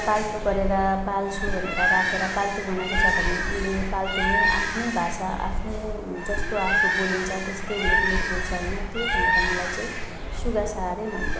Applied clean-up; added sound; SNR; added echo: none; Bird; -2 dB; none.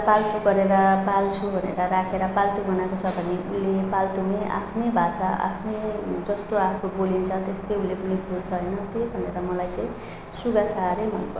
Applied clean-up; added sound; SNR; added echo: none; none; none; none.